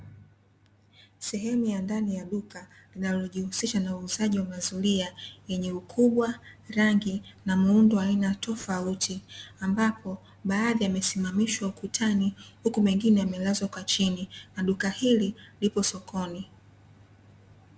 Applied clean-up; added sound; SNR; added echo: none; none; none; none.